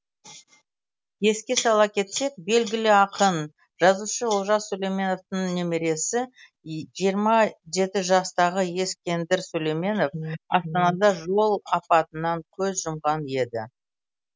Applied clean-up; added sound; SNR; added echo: none; none; none; none.